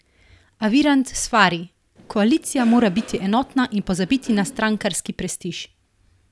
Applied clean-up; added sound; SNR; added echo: none; Cough; 18 dB; none.